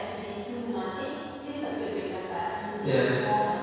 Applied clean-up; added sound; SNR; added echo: none; none; none; reverberation time 2.2 s.